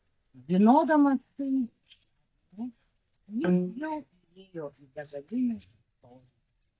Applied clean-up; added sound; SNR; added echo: neural mask model DeepFilterNet 3.